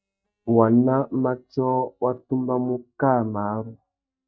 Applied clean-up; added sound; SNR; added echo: neural mask model DeepFilterNet 3.